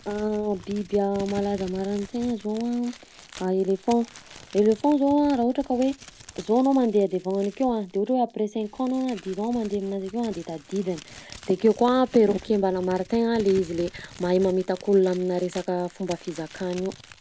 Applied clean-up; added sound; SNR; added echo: none; Crumpling, crinkling; 20 dB; none.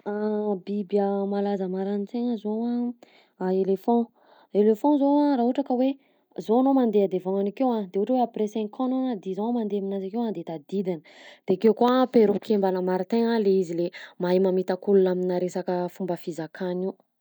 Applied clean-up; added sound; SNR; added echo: none; none; none; none.